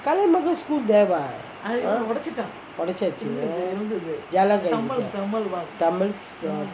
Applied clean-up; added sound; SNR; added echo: none; none; none; none.